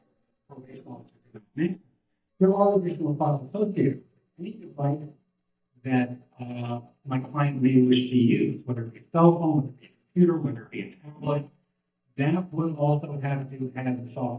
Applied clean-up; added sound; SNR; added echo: neural mask model DeepFilterNet 3.